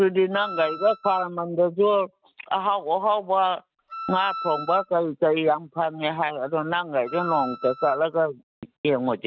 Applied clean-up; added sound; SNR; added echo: neural mask model RNNoise.